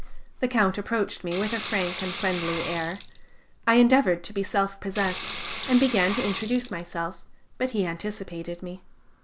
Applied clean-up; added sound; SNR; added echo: none; Sink (filling or washing) / Water; 6 dB; none.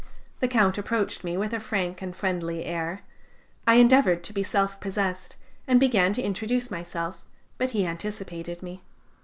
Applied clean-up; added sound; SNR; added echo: none; none; none; none.